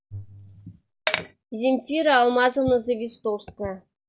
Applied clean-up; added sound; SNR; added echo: none; none; none; none.